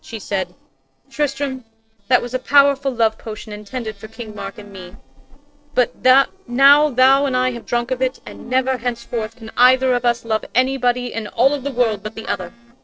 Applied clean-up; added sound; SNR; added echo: neural separator model SepFormer DNS4.